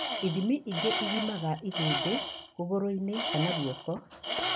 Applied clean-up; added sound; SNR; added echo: none; Tools; 3 dB; none.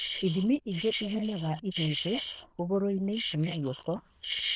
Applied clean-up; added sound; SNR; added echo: neural diffusion model UNIVERSE++.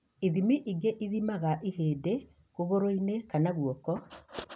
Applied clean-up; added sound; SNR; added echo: none; none; none; none.